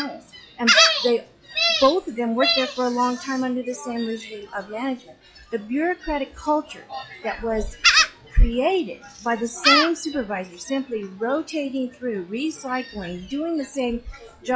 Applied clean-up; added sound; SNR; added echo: classical method log-MMSE.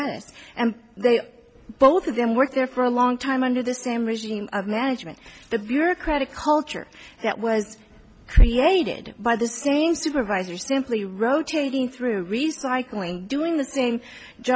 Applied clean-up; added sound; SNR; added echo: none; none; none; none.